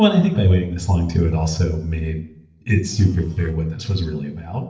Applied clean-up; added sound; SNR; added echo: neural separator model SepFormer DNS4.